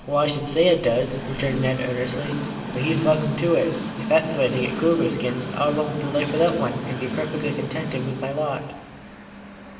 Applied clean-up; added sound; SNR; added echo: none; Train; 8 dB; reverberation time 1.1 s.